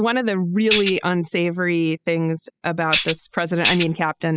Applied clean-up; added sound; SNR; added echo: classical method spectral subtraction.